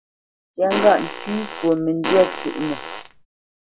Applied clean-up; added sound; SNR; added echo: none; Fart; 6 dB; none.